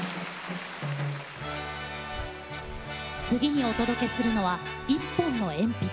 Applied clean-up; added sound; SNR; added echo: none; Breathing; 16 dB; none.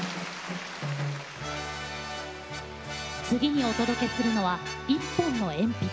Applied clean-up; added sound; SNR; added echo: none; none; none; none.